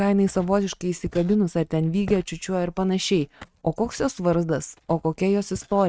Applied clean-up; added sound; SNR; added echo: neural mask model RNNoise.